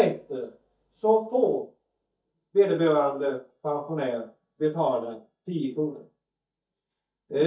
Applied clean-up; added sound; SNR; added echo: neural mask model DeepFilterNet 3.